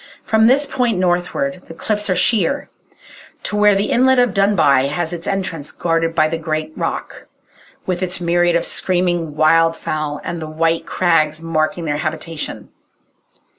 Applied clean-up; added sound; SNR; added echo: none; none; none; none.